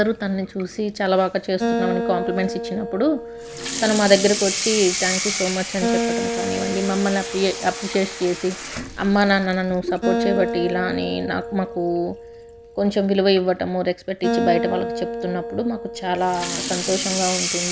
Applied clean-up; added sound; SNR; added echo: none; Acoustic guitar + Sink (filling or washing) / Water tap, faucet; 4 dB; none.